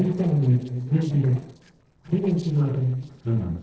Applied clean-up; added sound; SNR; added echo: neural separator model SepFormer DNS4.